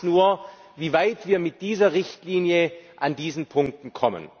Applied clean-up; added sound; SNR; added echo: none; none; none; none.